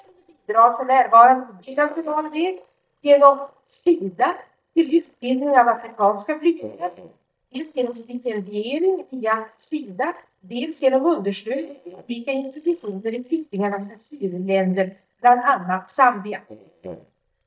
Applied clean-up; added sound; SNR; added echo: neural mask model DeepFilterNet 3.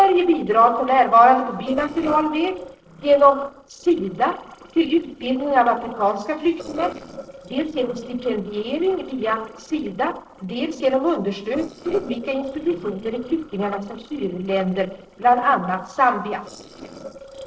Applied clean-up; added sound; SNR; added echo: neural separator model SepFormer DNS4.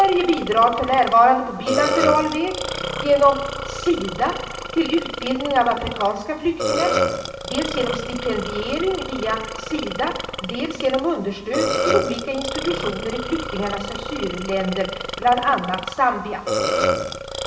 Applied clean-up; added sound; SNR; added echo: none; Burping, eructation; 5 dB; reverberation time 0.8 s.